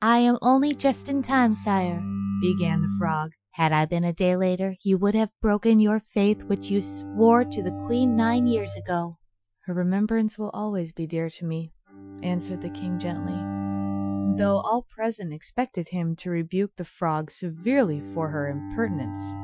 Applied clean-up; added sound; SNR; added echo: classical method Wiener filter.